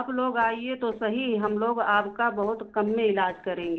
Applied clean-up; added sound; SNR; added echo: neural separator model SepFormer DNS4.